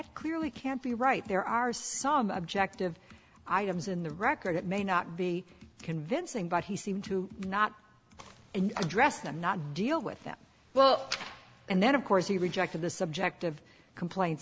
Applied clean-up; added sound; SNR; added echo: none; none; none; none.